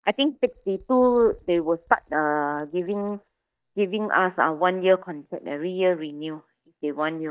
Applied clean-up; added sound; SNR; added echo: neural mask model DeepFilterNet 3.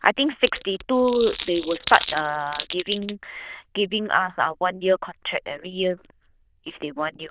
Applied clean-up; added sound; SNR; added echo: neural diffusion model UNIVERSE++.